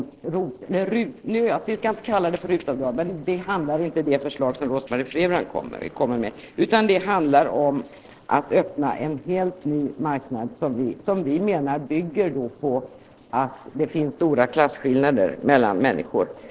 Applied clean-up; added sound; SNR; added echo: neural separator model SepFormer DNS4.